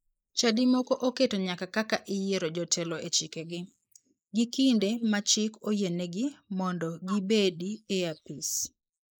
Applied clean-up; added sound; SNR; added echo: neural mask model Resemble Enhance denoiser.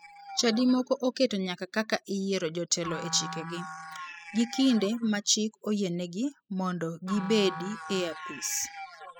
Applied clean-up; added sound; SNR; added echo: classical method spectral subtraction.